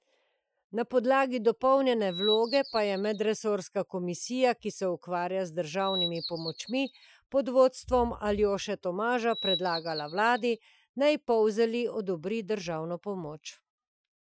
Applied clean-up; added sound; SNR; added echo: classical method Wiener filter.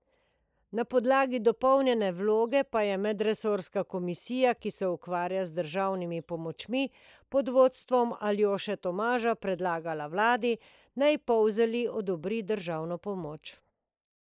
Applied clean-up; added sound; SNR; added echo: neural mask model Resemble Enhance denoiser.